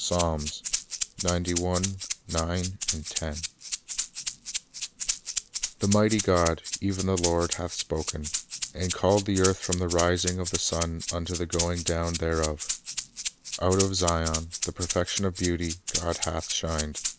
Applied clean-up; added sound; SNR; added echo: none; Rattle (instrument); 5 dB; none.